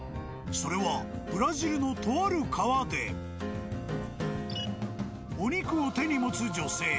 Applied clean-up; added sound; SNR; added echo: none; none; none; none.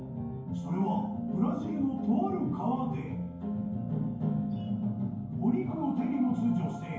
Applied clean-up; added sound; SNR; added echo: none; none; none; reverberation time 0.9 s.